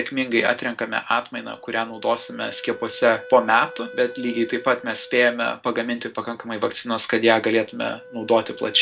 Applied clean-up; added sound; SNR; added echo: none; Wind instrument, woodwind instrument; 20 dB; reverberation time 0.2 s.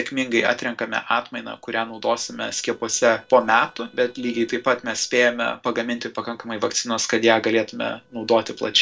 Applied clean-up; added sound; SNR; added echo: neural separator model SepFormer DNS4.